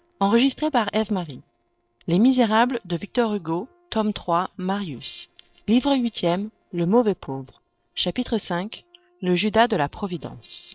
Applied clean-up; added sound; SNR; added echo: neural separator model SepFormer DNS4.